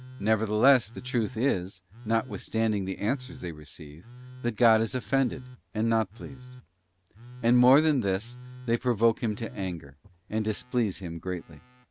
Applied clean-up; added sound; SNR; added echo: none; Telephone; 19 dB; none.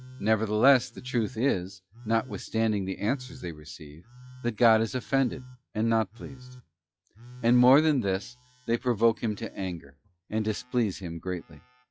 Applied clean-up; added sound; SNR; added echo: classical method log-MMSE.